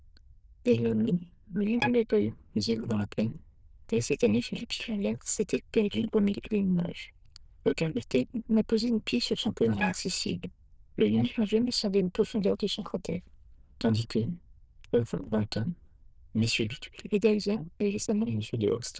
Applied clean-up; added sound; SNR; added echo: neural diffusion model UNIVERSE++.